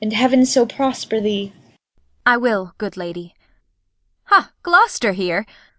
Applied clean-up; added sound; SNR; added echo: none; none; none; none.